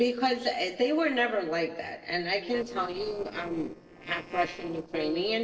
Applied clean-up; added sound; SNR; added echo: neural separator model SepFormer DNS4.